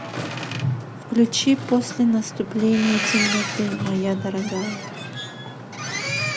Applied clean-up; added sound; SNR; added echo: none; Boat, Water vehicle; 5 dB; none.